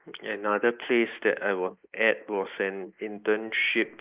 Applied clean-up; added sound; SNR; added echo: neural mask model Resemble Enhance denoiser.